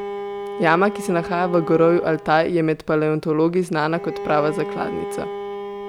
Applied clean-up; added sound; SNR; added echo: none; Bowed string instrument; 10 dB; none.